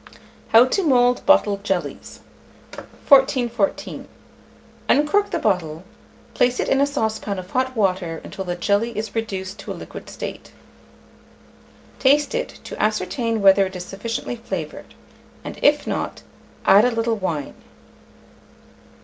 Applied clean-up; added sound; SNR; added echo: none; none; none; none.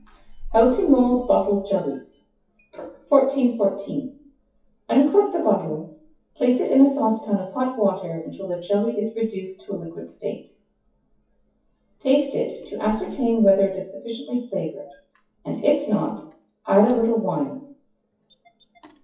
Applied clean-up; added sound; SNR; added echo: classical method WPE with log-MMSE.